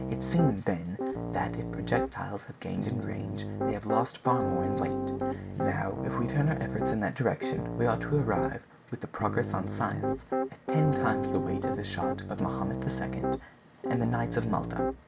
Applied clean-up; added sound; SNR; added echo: none; Piano; 1 dB; none.